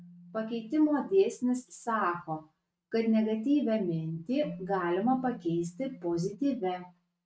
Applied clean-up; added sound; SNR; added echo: neural mask model RNNoise.